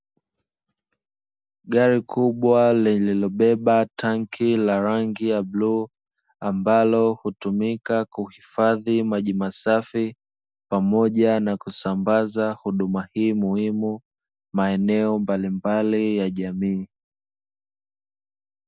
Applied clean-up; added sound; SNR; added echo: none; none; none; none.